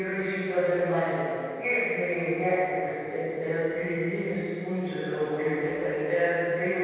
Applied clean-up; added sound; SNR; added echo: none; none; none; reverberation time 2.2 s.